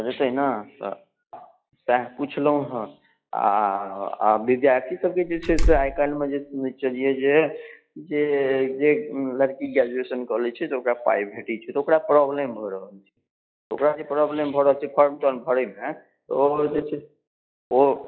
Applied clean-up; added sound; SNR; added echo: classical method log-MMSE.